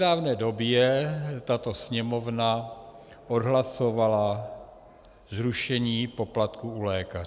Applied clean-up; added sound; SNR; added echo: none; none; none; none.